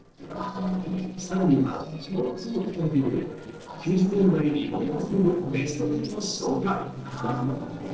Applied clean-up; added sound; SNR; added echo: neural separator model SepFormer DNS4.